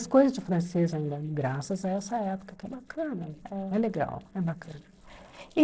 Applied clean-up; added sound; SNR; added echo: neural separator model SepFormer DNS4.